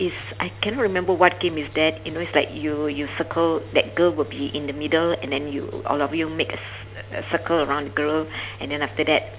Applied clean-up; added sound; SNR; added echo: none; Engine; 15 dB; none.